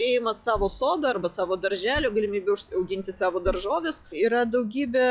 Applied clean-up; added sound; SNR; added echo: classical method log-MMSE.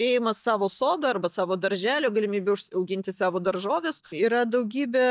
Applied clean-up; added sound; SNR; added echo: neural mask model DeepFilterNet 3.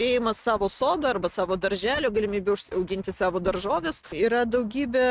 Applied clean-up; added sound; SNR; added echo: neural mask model RNNoise.